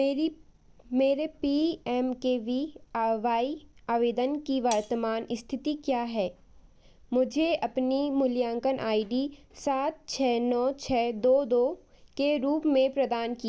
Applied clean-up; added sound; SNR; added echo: none; Cutlery, silverware; 15 dB; none.